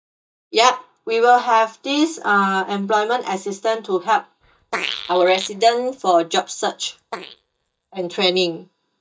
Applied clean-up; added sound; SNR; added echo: neural mask model DeepFilterNet 3.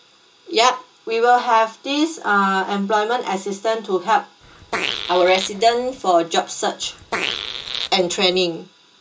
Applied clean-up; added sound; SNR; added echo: none; Fart; 8 dB; reverberation time 0.2 s.